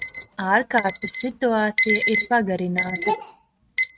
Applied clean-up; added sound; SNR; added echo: neural mask model RNNoise.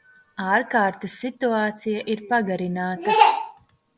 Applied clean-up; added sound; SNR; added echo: none; none; none; none.